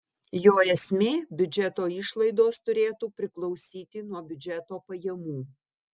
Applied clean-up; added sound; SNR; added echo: none; none; none; none.